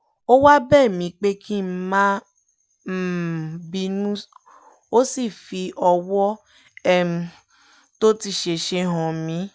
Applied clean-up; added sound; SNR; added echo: none; none; none; none.